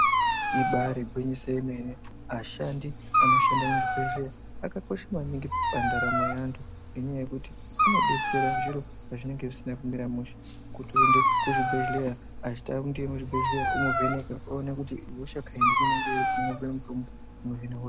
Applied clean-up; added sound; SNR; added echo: none; Dog; -5 dB; none.